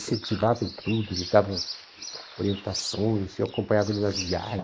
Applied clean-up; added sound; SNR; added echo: neural mask model Resemble Enhance denoiser.